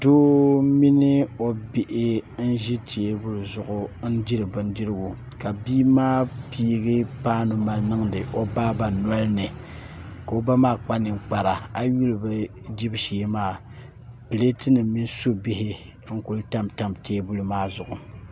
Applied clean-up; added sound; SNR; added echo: none; none; none; none.